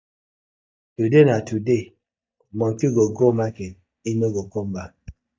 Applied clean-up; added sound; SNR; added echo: neural mask model DeepFilterNet 3.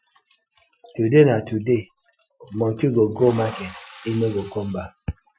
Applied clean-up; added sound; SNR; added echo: classical method Wiener filter.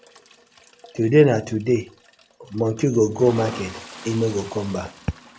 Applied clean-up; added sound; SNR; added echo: none; Toilet flush; 18 dB; none.